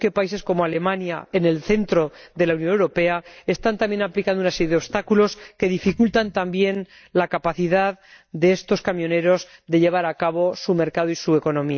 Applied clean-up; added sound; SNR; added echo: neural mask model DeepFilterNet 3.